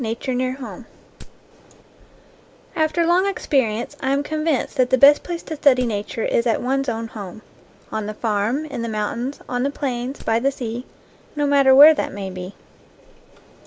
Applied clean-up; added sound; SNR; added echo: none; Wood; 17 dB; none.